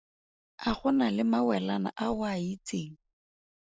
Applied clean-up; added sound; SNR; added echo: neural separator model SepFormer DNS4.